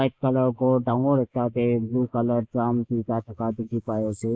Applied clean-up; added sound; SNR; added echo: neural mask model Resemble Enhance denoiser.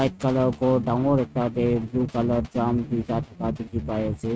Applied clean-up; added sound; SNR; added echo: neural mask model RNNoise.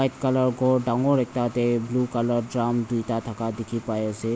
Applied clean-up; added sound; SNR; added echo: none; none; none; none.